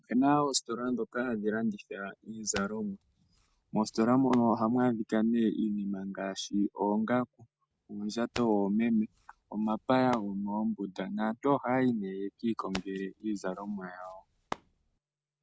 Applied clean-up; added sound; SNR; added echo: none; Hands; 17 dB; none.